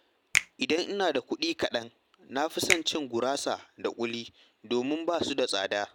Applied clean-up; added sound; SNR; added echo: none; Finger snapping; 6 dB; none.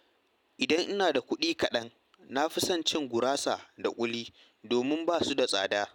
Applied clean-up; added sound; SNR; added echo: none; none; none; none.